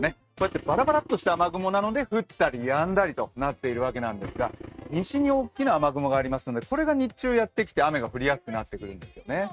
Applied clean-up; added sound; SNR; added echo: neural mask model RNNoise.